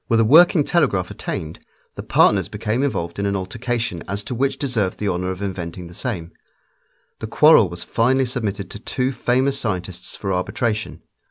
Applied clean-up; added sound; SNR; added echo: none; none; none; none.